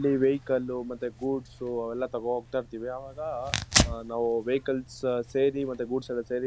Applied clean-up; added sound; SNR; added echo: none; Tearing; 6 dB; none.